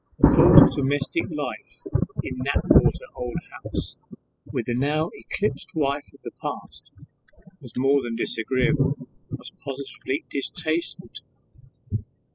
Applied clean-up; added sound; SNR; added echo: classical method spectral subtraction.